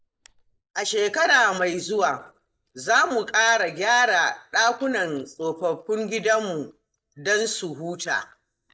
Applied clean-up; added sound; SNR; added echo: neural mask model DeepFilterNet 3.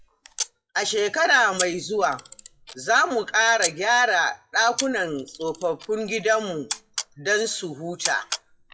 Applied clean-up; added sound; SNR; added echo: classical method WPE with log-MMSE.